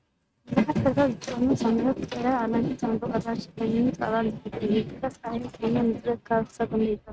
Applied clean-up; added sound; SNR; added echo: neural mask model RNNoise.